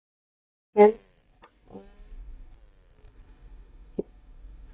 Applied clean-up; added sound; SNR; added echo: neural mask model DeepFilterNet 3.